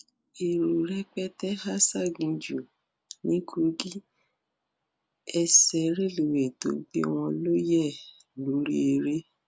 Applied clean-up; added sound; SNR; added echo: none; none; none; none.